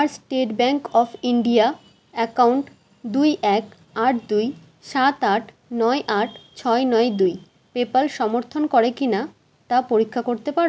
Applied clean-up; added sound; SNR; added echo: none; none; none; none.